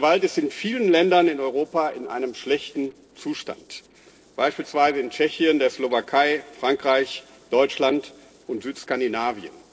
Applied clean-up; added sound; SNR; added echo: neural separator model SepFormer DNS4.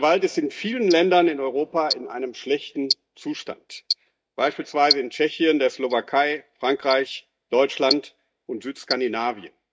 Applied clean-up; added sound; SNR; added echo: neural mask model DeepFilterNet 3.